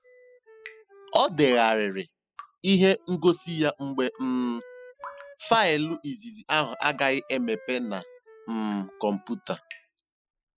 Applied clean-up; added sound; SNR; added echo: classical method spectral subtraction.